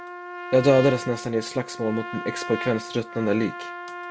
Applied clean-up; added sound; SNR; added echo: none; Trumpet; 11 dB; none.